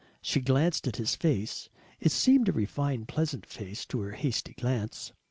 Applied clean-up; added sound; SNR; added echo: none; none; none; none.